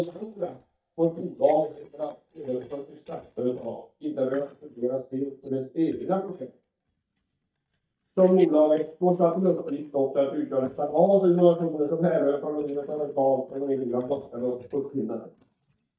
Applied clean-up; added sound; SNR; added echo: neural mask model DeepFilterNet 3.